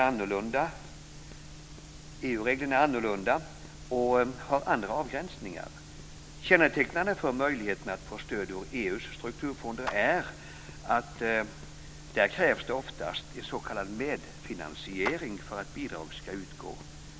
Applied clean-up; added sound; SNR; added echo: none; Clapping; 13 dB; none.